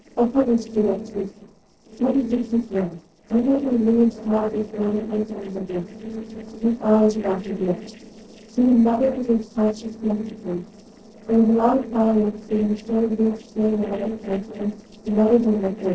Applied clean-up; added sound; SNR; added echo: neural separator model SepFormer DNS4.